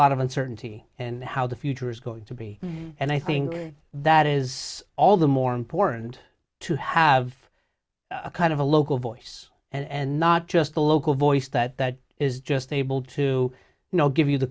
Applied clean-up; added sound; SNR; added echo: none; none; none; none.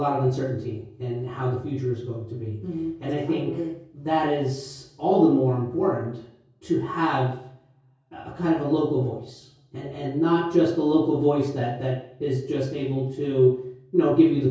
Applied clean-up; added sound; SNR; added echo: none; none; none; reverberation time 0.6 s.